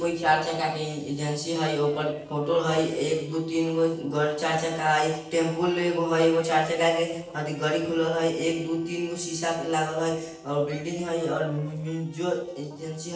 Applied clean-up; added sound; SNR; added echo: neural separator model SepFormer DNS4.